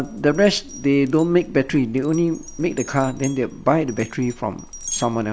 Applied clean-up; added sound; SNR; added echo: none; Glass; 16 dB; none.